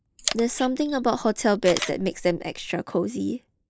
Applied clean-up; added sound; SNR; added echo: neural mask model Resemble Enhance denoiser.